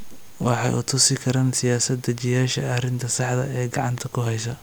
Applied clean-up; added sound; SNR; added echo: none; none; none; none.